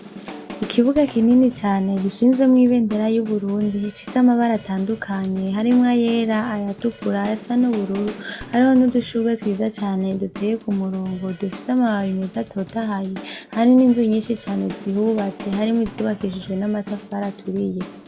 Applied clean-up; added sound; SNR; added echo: none; Drum kit; 17 dB; none.